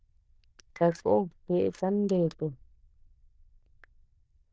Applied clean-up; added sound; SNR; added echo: neural diffusion model UNIVERSE++.